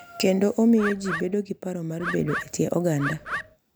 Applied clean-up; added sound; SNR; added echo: none; Bird; 8 dB; none.